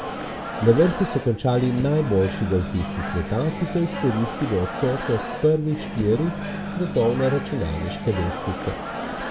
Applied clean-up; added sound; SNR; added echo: none; Microwave oven; 7 dB; none.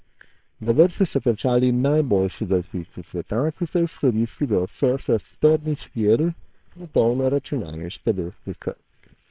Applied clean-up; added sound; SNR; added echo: neural separator model SepFormer WHAM!.